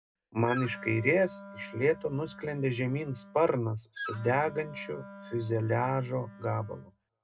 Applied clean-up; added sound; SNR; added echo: none; Wind instrument, woodwind instrument; 15 dB; reverberation time 0.2 s.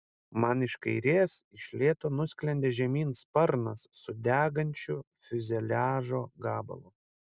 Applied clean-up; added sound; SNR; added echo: none; none; none; none.